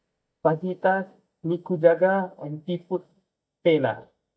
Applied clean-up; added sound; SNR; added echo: neural mask model DeepFilterNet 3.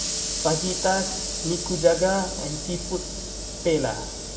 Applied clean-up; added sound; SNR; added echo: none; Sliding door / Hiss; 4 dB; reverberation time 1.6 s.